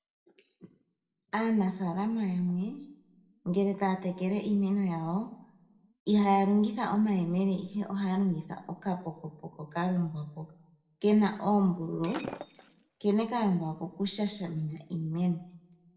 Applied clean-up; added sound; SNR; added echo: none; Shatter; 14 dB; reverberation time 0.6 s.